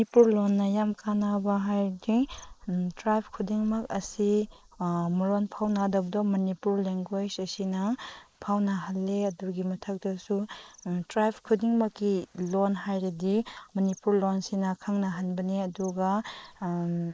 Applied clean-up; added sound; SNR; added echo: neural mask model Resemble Enhance denoiser.